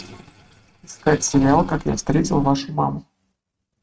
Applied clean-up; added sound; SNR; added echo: neural mask model RNNoise.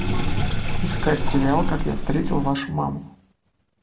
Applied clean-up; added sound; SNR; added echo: none; Sink (filling or washing); -1 dB; none.